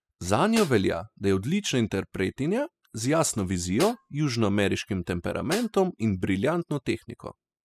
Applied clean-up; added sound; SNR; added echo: classical method spectral subtraction.